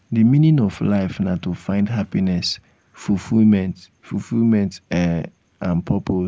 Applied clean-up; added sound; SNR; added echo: none; none; none; none.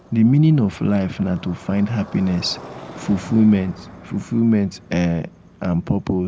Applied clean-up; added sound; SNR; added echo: none; Motorcycle; 20 dB; none.